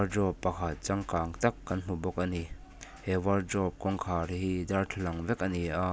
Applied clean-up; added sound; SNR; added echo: none; none; none; none.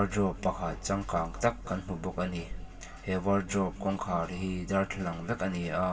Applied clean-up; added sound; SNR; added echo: none; none; none; reverberation time 2.1 s.